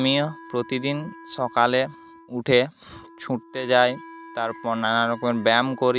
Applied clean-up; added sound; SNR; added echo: none; Wind instrument, woodwind instrument; 20 dB; none.